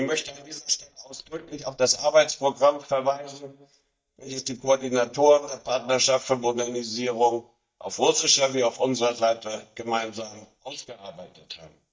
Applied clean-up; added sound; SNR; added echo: neural mask model DeepFilterNet 3.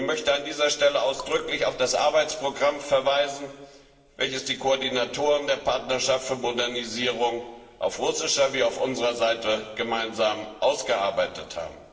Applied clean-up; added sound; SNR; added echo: neural separator model SepFormer DNS4.